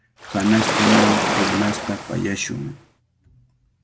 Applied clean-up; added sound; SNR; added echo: none; Waves, surf; -1 dB; none.